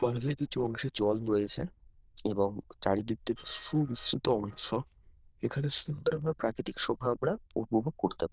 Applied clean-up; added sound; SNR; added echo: neural diffusion model UNIVERSE++.